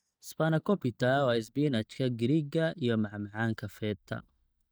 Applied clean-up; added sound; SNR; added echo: neural mask model DeepFilterNet 3.